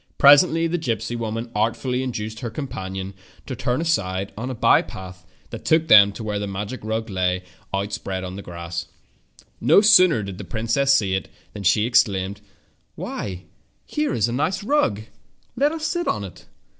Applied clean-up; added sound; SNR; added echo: none; none; none; none.